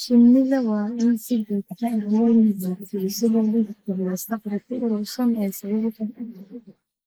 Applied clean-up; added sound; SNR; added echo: neural mask model Resemble Enhance denoiser.